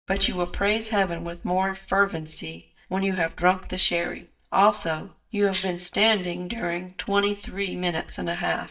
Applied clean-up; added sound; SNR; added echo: neural mask model DeepFilterNet 3.